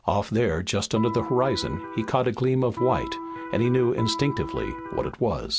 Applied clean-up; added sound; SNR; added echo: none; Electric guitar; 9 dB; none.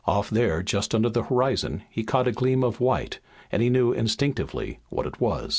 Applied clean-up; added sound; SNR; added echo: none; none; none; none.